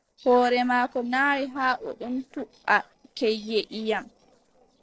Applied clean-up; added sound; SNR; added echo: neural separator model SepFormer DNS4.